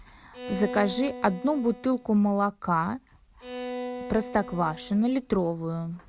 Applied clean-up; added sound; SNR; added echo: none; Bowed string instrument; 12 dB; none.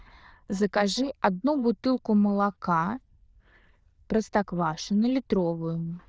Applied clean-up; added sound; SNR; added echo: neural diffusion model UNIVERSE++.